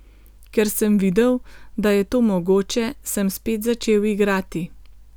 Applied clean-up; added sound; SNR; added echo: none; none; none; none.